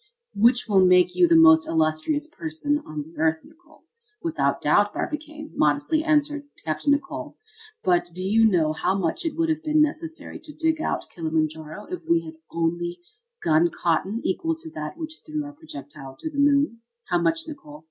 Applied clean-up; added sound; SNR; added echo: none; none; none; none.